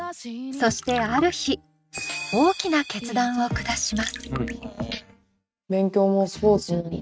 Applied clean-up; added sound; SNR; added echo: neural mask model RNNoise.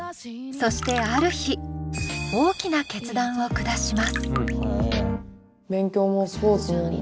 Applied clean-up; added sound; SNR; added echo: none; Trickle, dribble; 12 dB; none.